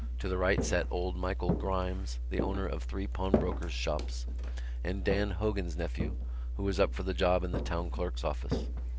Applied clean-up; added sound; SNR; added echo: none; Walk, footsteps; 8 dB; none.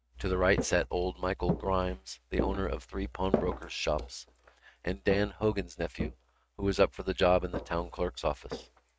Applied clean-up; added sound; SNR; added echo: neural mask model RNNoise.